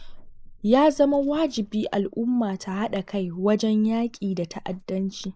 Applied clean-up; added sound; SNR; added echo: neural mask model Resemble Enhance denoiser.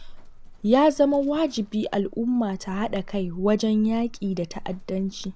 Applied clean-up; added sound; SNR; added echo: none; Livestock, farm animals, working animals; 15 dB; none.